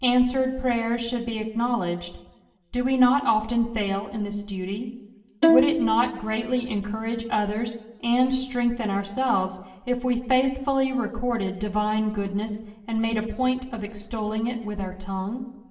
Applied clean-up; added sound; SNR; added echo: none; Bowed string instrument; -2 dB; reverberation time 0.8 s.